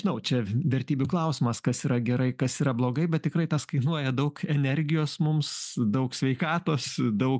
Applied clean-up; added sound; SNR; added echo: none; none; none; none.